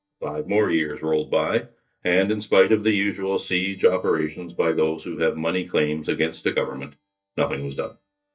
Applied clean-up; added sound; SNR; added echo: neural mask model DeepFilterNet 3.